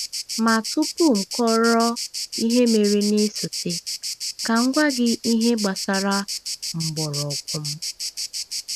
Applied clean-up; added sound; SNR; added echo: none; Insect; 7 dB; none.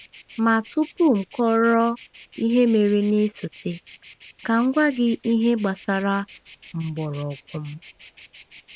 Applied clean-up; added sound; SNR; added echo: neural mask model Resemble Enhance denoiser.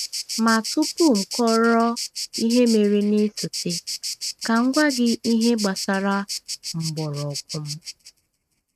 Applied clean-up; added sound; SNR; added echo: neural mask model RNNoise.